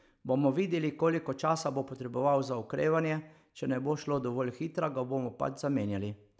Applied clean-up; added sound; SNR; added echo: none; none; none; none.